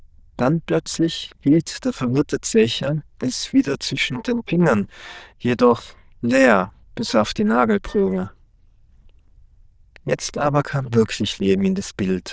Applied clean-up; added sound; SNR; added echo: neural diffusion model UNIVERSE++.